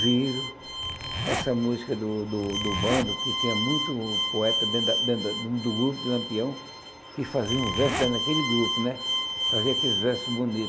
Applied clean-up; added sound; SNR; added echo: none; Zipper (clothing) + Bowed string instrument; 2 dB; none.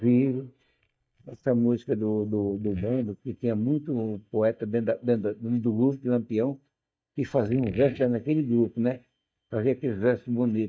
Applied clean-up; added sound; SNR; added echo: neural mask model DeepFilterNet 3.